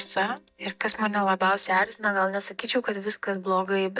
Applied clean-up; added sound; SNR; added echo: neural mask model DeepFilterNet 3.